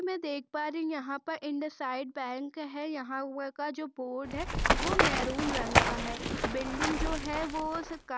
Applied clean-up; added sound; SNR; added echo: none; Run; -5 dB; none.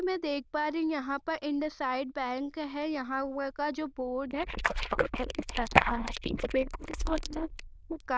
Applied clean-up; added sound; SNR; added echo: neural diffusion model UNIVERSE++.